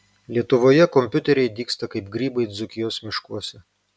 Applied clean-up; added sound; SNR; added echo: none; none; none; none.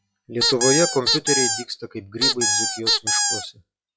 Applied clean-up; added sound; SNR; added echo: classical method log-MMSE.